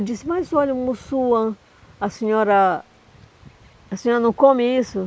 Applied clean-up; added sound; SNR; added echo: none; none; none; none.